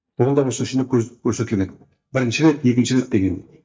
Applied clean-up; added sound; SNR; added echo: neural mask model DeepFilterNet 3.